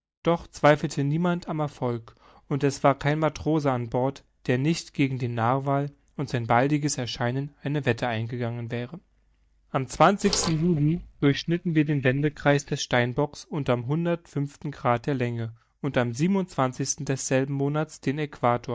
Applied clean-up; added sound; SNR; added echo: neural mask model DeepFilterNet 3.